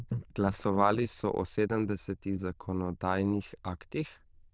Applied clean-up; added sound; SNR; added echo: neural diffusion model UNIVERSE++.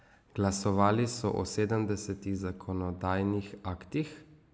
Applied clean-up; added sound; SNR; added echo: none; none; none; none.